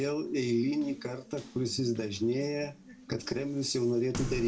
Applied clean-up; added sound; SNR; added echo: none; Water tap, faucet; 13 dB; reverberation time 0.2 s.